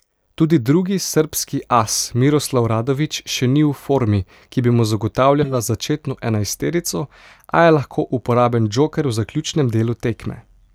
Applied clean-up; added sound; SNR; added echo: neural mask model DeepFilterNet 3.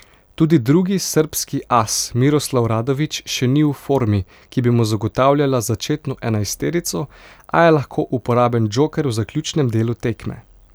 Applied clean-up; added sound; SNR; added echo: none; none; none; none.